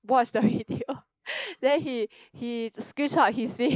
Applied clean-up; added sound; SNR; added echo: neural mask model Resemble Enhance denoiser.